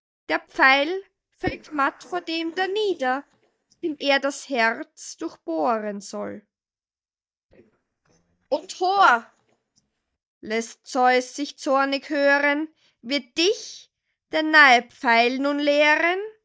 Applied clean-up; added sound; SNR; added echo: neural mask model DeepFilterNet 3.